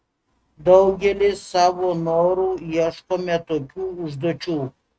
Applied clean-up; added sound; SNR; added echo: neural mask model RNNoise.